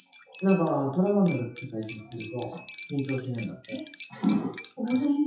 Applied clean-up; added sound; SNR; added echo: classical method WPE with log-MMSE.